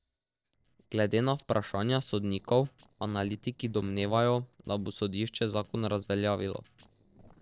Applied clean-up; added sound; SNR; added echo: neural separator model SepFormer DNS4.